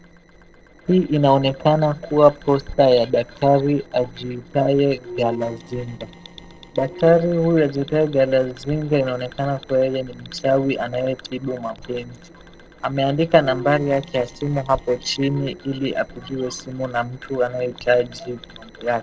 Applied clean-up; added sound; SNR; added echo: neural separator model SepFormer DNS4.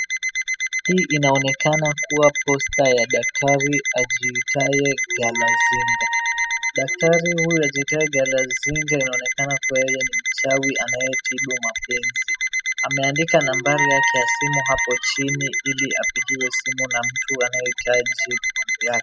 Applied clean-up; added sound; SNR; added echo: classical method spectral subtraction.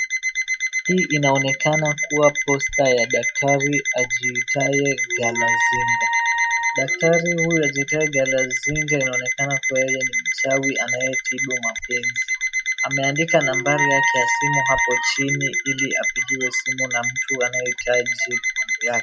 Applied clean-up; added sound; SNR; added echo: classical method Wiener filter.